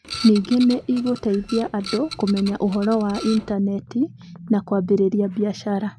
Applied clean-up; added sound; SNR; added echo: none; Printer; 15 dB; none.